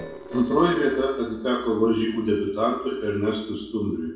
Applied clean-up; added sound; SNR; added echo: neural separator model SepFormer DNS4.